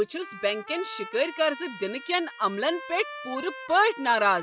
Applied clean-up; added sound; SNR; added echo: classical method log-MMSE.